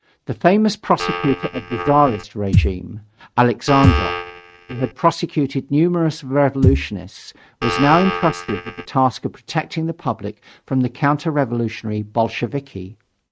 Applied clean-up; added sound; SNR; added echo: neural mask model RNNoise.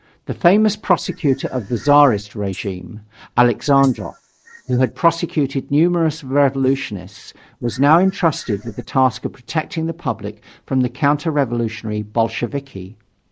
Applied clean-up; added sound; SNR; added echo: neural mask model Resemble Enhance denoiser.